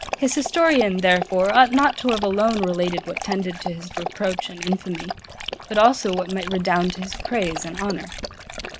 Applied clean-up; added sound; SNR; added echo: none; Dog; 10 dB; none.